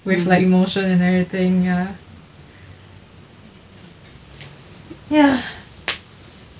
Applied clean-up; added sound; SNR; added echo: none; none; none; none.